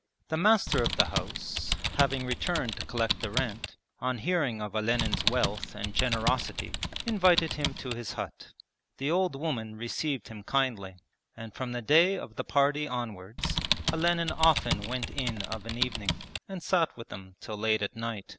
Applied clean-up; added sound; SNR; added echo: none; Typing; 1 dB; none.